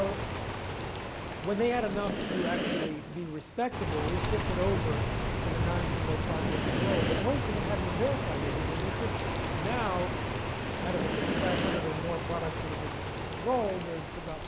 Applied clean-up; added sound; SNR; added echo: none; Rain + Breathing; -3 dB; none.